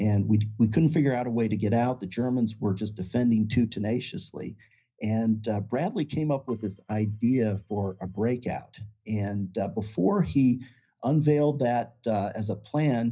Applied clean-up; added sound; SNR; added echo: neural mask model DeepFilterNet 3.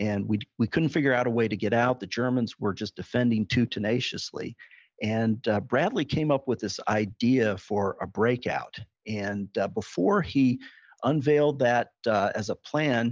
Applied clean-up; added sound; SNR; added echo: none; none; none; none.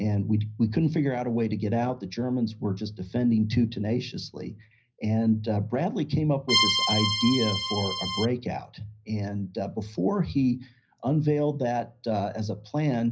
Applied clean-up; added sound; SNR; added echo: none; Accordion; 0 dB; reverberation time 0.4 s.